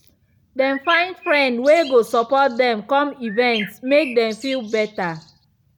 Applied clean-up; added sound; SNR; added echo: none; Bird; 15 dB; none.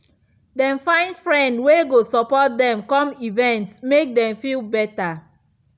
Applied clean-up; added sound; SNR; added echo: none; none; none; none.